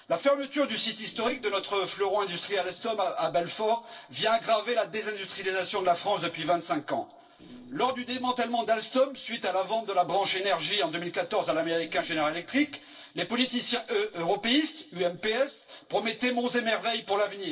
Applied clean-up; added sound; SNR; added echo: neural separator model SepFormer DNS4.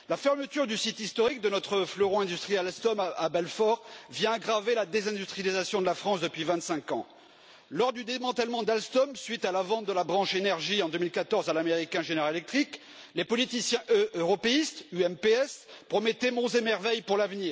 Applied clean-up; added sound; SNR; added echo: none; none; none; none.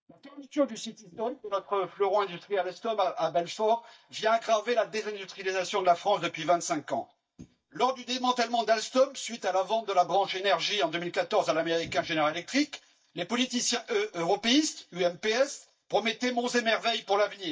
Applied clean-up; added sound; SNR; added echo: neural mask model DeepFilterNet 3.